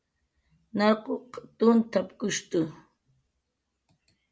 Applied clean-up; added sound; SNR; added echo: none; none; none; none.